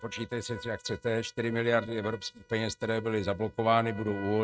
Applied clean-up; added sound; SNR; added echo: neural mask model RNNoise.